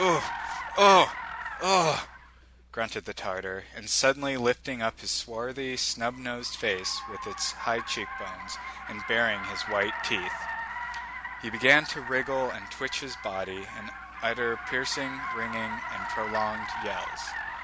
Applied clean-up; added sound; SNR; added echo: none; Car; 8 dB; none.